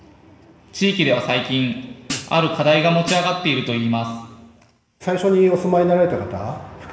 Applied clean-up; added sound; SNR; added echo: none; Hi-hat; 13 dB; reverberation time 1.2 s.